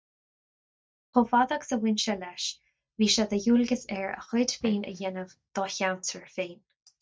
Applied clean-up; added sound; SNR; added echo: neural mask model DeepFilterNet 3.